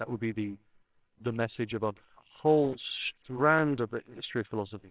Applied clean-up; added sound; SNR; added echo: neural separator model SepFormer WHAMR!.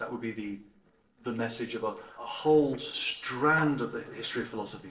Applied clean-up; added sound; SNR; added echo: neural separator model SepFormer DNS4.